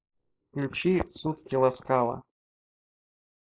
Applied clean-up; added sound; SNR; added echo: neural mask model Resemble Enhance denoiser.